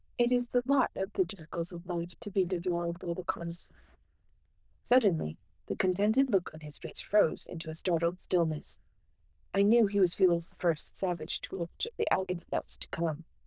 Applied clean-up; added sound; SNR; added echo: neural diffusion model UNIVERSE++.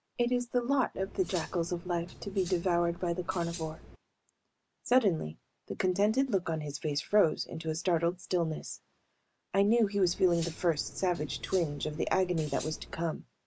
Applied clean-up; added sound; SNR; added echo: none; Cutlery, silverware; 16 dB; none.